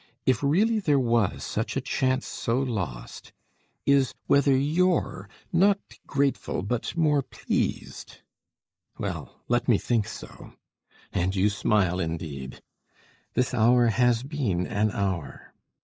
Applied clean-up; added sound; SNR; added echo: neural mask model Resemble Enhance denoiser.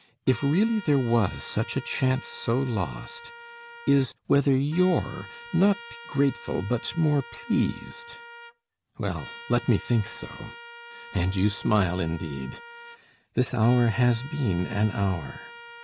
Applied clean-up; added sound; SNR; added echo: none; Trumpet; 18 dB; none.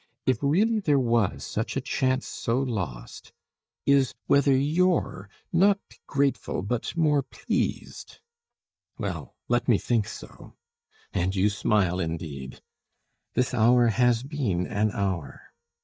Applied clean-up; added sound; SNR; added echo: neural mask model DeepFilterNet 3.